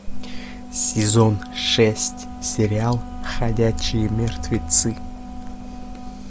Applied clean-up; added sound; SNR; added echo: none; Wind instrument, woodwind instrument; 16 dB; none.